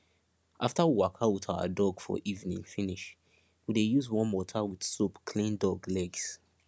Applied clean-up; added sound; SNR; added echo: none; none; none; none.